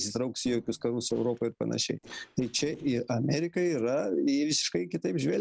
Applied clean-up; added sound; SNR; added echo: neural separator model SepFormer DNS4.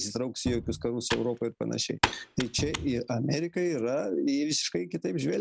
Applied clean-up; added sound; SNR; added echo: none; Computer keyboard + Cupboard open or close; 6 dB; none.